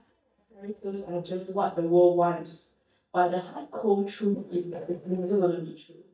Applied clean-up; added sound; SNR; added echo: neural mask model DeepFilterNet 3.